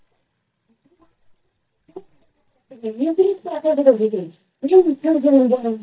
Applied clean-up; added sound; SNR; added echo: neural mask model DeepFilterNet 3.